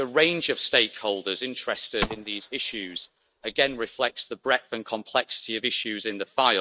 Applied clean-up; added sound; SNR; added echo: neural mask model RNNoise.